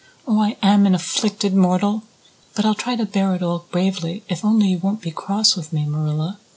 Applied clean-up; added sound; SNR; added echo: none; none; none; none.